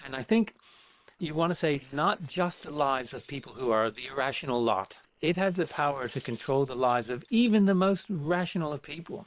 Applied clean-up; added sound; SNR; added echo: neural separator model SepFormer WHAM!.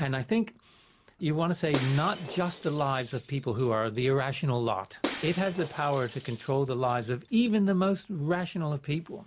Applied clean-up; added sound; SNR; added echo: none; Shatter; 12 dB; none.